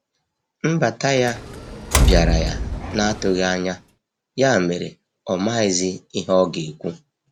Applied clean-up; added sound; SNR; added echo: none; Door; 0 dB; none.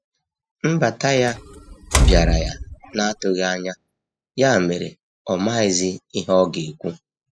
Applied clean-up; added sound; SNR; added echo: classical method spectral subtraction.